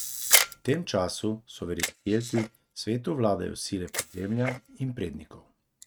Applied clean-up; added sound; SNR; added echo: neural mask model RNNoise.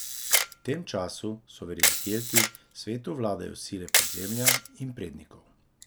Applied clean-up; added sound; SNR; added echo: none; Camera; -5 dB; none.